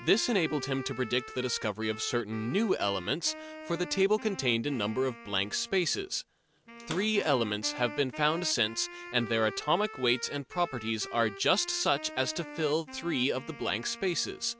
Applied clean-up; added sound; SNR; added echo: none; Bathtub (filling or washing) / Water / Splash, splatter + Wind instrument, woodwind instrument; 14 dB; none.